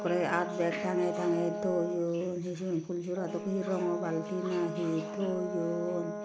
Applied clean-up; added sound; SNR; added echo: none; Brass instrument; 7 dB; none.